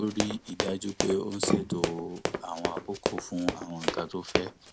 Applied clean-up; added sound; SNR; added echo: none; Run; -1 dB; none.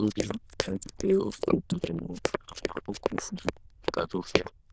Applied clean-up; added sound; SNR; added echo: neural diffusion model UNIVERSE++.